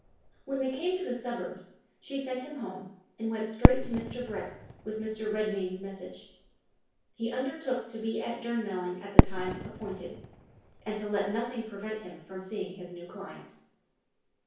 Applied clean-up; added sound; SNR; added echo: none; Fireworks; -2 dB; reverberation time 0.6 s.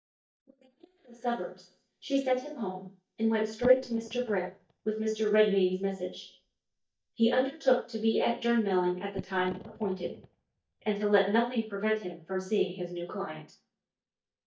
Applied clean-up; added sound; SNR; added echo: neural mask model DeepFilterNet 3.